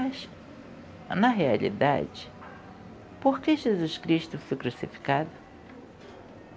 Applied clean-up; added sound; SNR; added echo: none; none; none; none.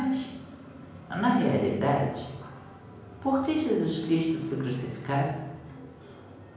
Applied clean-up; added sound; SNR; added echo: none; none; none; reverberation time 1.0 s.